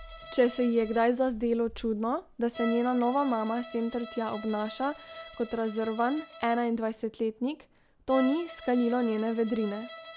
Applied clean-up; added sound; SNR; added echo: none; Bowed string instrument; 15 dB; none.